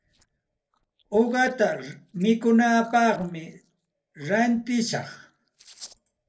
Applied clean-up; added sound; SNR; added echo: neural separator model SepFormer DNS4.